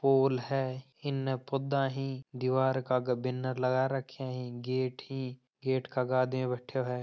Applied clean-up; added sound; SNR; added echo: none; none; none; none.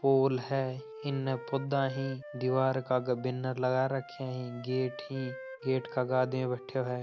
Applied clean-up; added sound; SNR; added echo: none; Wind instrument, woodwind instrument; 15 dB; none.